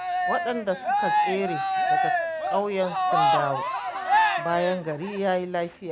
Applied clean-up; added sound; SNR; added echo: none; Cheering; -3 dB; none.